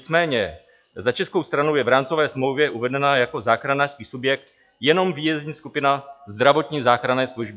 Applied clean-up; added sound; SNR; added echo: classical method log-MMSE.